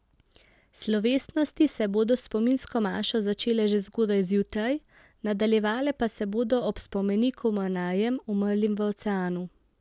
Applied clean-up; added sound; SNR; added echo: none; none; none; none.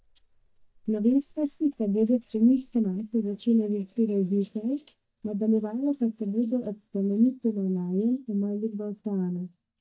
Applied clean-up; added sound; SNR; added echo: neural mask model DeepFilterNet 3.